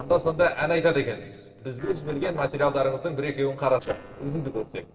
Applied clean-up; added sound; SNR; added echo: neural separator model SepFormer DNS4.